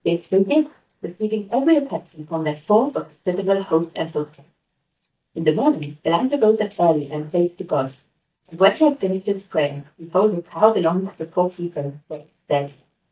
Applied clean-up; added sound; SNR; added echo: neural mask model DeepFilterNet 3.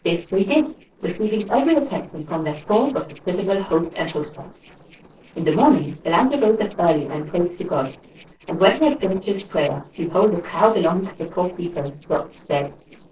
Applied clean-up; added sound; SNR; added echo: neural separator model SepFormer DNS4.